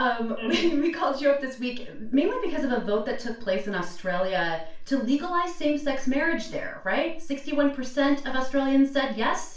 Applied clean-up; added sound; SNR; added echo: none; none; none; reverberation time 0.4 s.